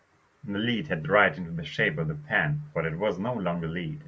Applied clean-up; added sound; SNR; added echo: none; none; none; none.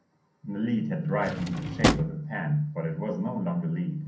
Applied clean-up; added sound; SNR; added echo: none; Drawer open or close; 0 dB; reverberation time 0.6 s.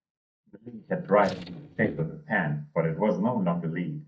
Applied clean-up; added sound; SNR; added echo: neural mask model DeepFilterNet 3.